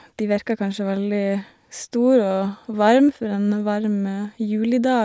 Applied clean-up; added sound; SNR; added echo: none; none; none; none.